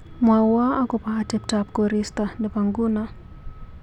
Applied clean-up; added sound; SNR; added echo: none; Truck; 19 dB; none.